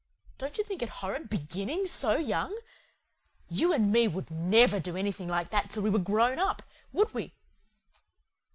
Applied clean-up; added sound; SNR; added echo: none; none; none; none.